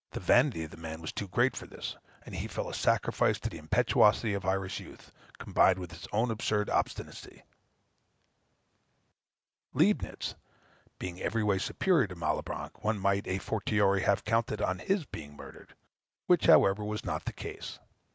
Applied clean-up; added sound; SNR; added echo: none; none; none; none.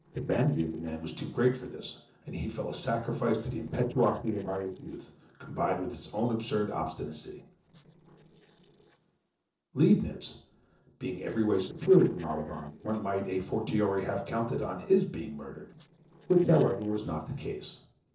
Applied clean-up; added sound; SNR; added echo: neural separator model SepFormer DNS4.